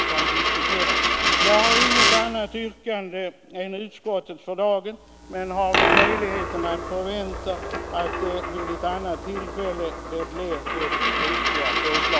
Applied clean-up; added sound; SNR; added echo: none; Coin (dropping); -4 dB; none.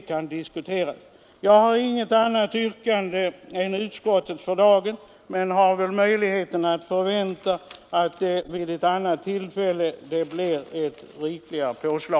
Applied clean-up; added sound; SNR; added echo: none; none; none; none.